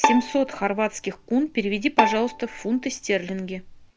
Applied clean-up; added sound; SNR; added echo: none; Bowed string instrument; 4 dB; none.